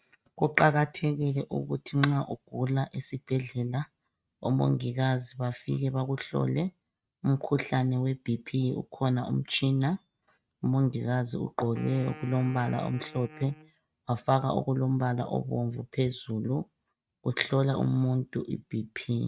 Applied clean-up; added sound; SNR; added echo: neural mask model RNNoise.